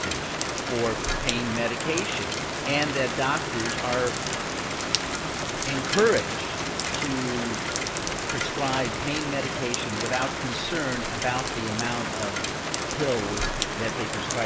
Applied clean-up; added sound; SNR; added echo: none; Rain; -1 dB; none.